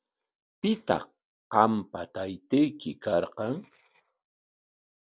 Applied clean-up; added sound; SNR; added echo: none; none; none; none.